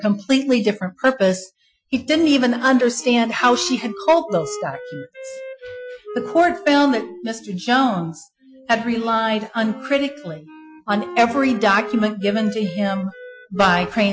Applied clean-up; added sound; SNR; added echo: classical method Wiener filter.